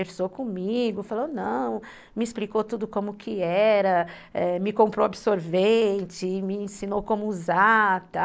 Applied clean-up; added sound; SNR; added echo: none; none; none; none.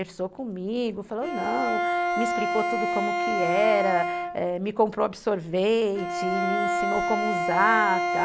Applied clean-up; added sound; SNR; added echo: none; Bowed string instrument; 1 dB; none.